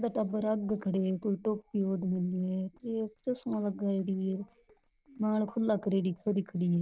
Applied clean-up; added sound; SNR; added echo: neural separator model SepFormer DNS4.